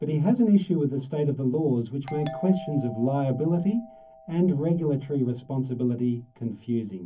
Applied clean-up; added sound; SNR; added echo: none; Doorbell; 19 dB; reverberation time 0.3 s.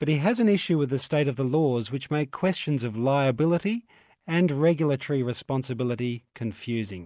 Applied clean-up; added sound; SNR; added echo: none; none; none; none.